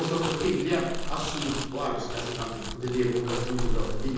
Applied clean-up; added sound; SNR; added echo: none; Crumpling, crinkling; 2 dB; reverberation time 1.3 s.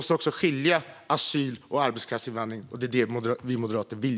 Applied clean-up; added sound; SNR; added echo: none; none; none; none.